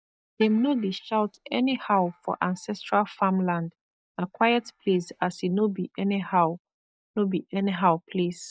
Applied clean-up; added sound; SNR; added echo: neural mask model DeepFilterNet 3.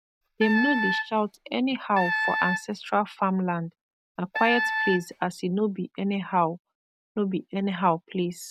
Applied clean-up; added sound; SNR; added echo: none; Wind instrument, woodwind instrument; 2 dB; none.